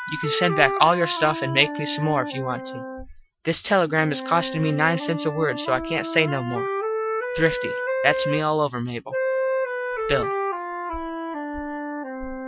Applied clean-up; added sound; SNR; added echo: classical method Wiener filter.